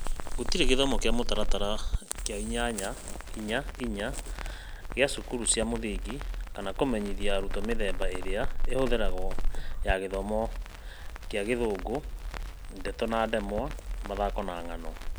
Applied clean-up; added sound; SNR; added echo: none; Crackle; -2 dB; none.